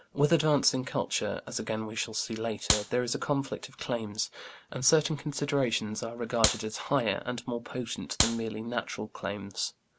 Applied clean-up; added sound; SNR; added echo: none; Clapping; 1 dB; none.